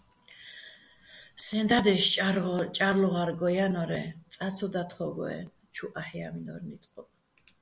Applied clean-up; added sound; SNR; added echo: none; none; none; none.